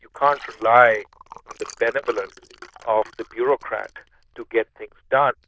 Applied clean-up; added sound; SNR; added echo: neural diffusion model UNIVERSE++.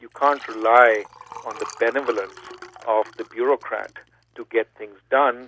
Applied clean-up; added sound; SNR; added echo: none; Liquid; 20 dB; none.